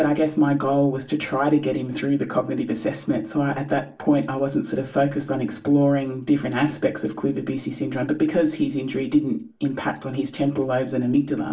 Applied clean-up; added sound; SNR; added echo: none; none; none; reverberation time 0.3 s.